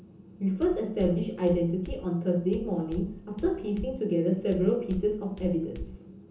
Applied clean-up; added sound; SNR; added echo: none; Walk, footsteps; 13 dB; reverberation time 0.8 s.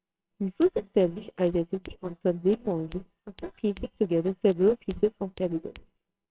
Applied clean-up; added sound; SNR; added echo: neural separator model SepFormer WHAMR!.